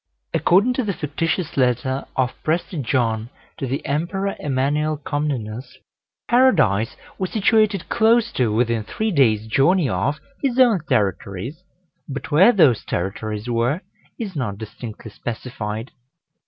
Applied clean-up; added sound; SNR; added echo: none; none; none; none.